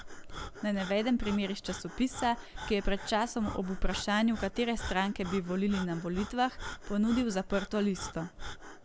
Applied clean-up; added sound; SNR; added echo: none; Breathing; 12 dB; none.